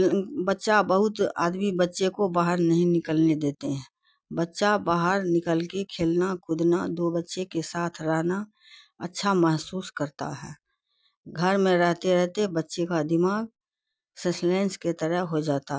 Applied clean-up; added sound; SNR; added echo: none; none; none; none.